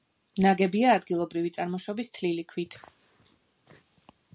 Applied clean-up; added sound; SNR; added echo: none; none; none; none.